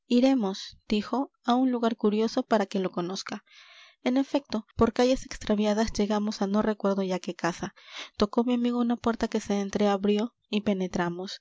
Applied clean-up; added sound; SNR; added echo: none; none; none; none.